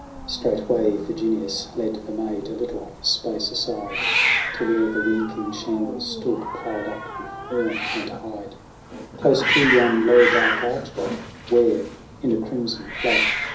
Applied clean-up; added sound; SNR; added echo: none; Hiss; 4 dB; reverberation time 0.6 s.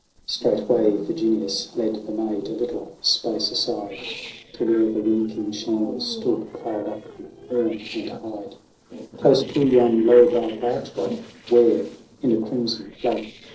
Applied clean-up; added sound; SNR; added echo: neural separator model SepFormer DNS4.